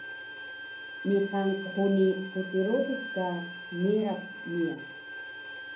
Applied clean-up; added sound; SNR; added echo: none; Bowed string instrument; 11 dB; reverberation time 0.6 s.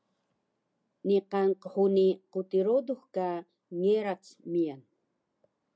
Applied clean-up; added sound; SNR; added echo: none; none; none; none.